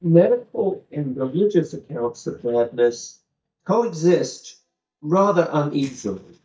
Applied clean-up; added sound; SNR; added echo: neural mask model DeepFilterNet 3.